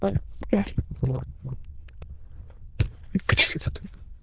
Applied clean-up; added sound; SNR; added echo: neural diffusion model UNIVERSE++.